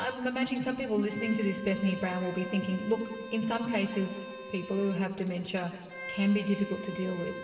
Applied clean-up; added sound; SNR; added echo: none; Bowed string instrument; 12 dB; reverberation time 1.9 s.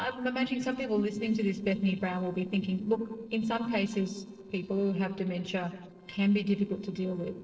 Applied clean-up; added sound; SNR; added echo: neural separator model SepFormer DNS4.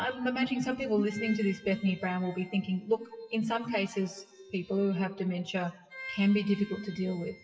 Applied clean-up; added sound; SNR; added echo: classical method WPE with log-MMSE.